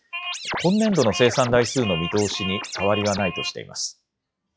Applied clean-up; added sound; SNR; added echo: classical method log-MMSE.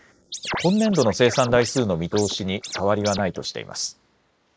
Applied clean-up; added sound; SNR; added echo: neural mask model Resemble Enhance denoiser.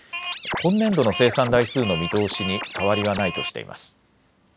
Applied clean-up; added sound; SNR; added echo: none; Scratching (performance technique); 7 dB; none.